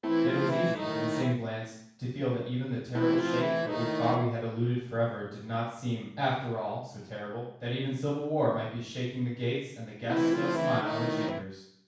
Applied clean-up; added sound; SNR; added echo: none; Accordion; -3 dB; reverberation time 0.7 s.